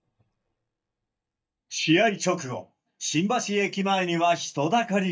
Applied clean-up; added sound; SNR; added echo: neural mask model DeepFilterNet 3.